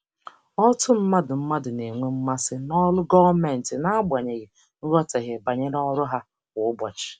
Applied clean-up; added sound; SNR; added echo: none; none; none; none.